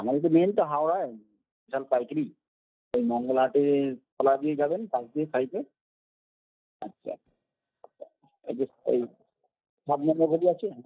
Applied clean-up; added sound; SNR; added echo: neural mask model DeepFilterNet 3.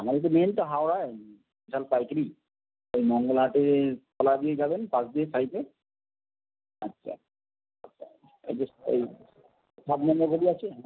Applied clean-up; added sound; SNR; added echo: none; none; none; none.